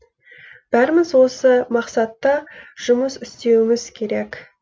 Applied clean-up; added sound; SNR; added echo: none; none; none; none.